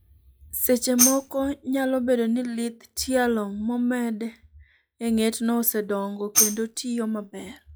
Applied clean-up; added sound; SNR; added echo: classical method log-MMSE.